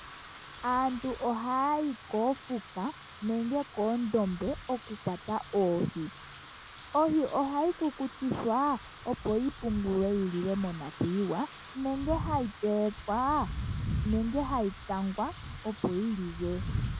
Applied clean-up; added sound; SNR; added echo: none; Wind / Rain; 9 dB; none.